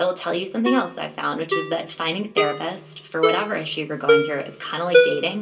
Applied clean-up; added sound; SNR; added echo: none; Ringtone; -1 dB; reverberation time 0.2 s.